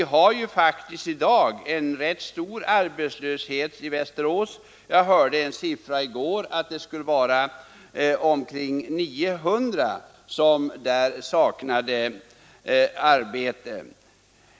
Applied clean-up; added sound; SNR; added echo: none; none; none; none.